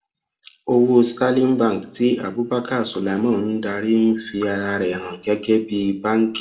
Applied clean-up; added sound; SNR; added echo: none; none; none; reverberation time 0.9 s.